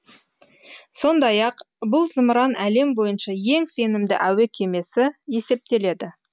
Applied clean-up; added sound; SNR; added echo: none; none; none; none.